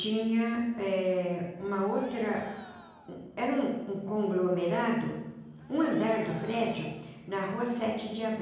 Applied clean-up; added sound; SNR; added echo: none; Cheering; 19 dB; reverberation time 1.0 s.